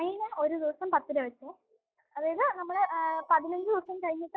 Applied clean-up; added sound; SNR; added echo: neural mask model DeepFilterNet 3.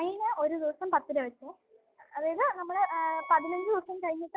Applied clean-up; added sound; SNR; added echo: none; Wind instrument, woodwind instrument; 15 dB; none.